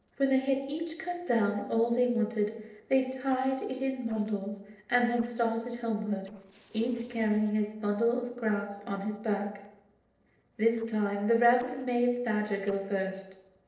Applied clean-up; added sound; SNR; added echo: neural separator model SepFormer DNS4.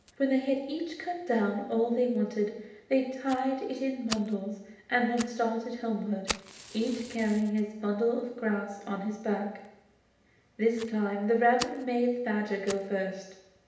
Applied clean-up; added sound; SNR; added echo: none; Fire; 17 dB; reverberation time 0.8 s.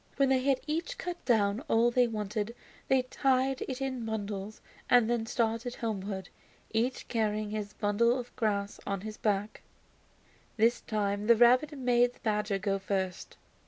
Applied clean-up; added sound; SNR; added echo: none; none; none; none.